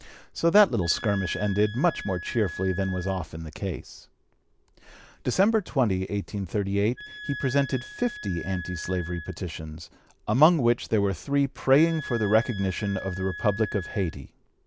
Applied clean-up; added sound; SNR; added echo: none; Wind instrument, woodwind instrument; 13 dB; none.